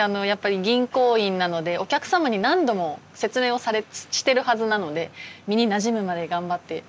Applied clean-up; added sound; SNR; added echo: none; none; none; none.